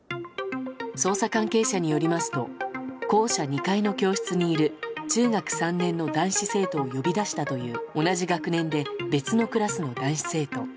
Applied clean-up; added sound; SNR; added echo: none; none; none; none.